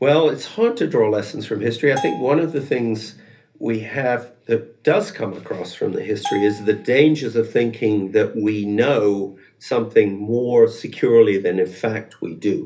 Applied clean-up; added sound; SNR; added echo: none; Bell; 14 dB; reverberation time 0.3 s.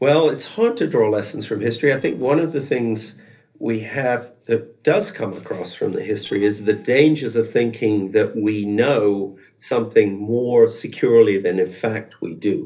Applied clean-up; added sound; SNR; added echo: neural separator model SepFormer DNS4.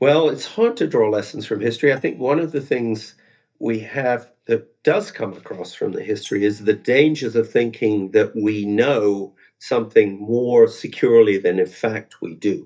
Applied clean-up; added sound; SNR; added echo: neural mask model DeepFilterNet 3.